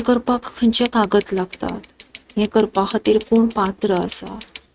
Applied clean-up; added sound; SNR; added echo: neural mask model RNNoise.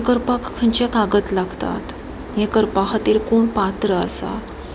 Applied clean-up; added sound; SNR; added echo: none; none; none; none.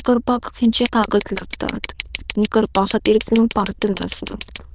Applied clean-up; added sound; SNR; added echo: neural diffusion model UNIVERSE++.